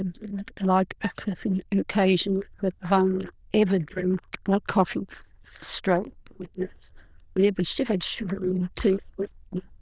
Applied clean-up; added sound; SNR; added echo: neural diffusion model UNIVERSE++.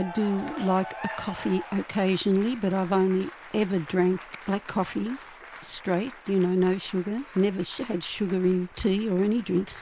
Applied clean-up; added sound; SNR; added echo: none; Applause / Cheering; 16 dB; none.